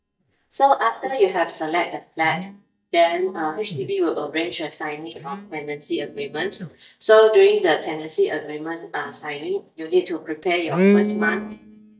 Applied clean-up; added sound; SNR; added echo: neural mask model DeepFilterNet 3.